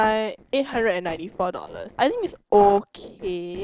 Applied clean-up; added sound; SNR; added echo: neural separator model SepFormer DNS4.